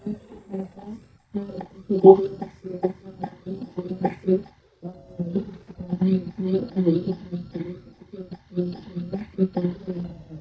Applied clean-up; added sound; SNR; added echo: neural mask model DeepFilterNet 3.